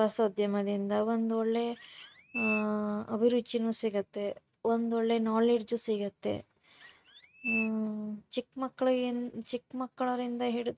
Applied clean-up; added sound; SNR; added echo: neural mask model RNNoise.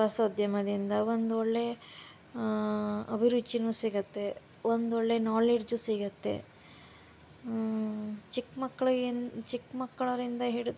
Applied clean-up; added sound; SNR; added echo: none; none; none; none.